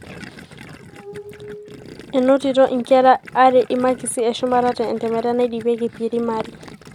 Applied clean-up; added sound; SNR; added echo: none; Gurgling + Glass; 19 dB; none.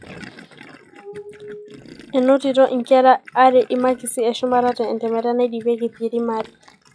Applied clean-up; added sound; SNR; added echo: classical method log-MMSE.